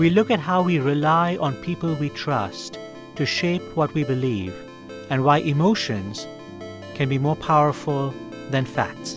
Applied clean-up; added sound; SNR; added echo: none; Ringtone; 18 dB; none.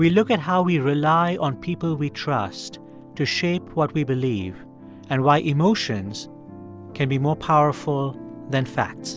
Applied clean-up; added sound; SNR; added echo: none; none; none; none.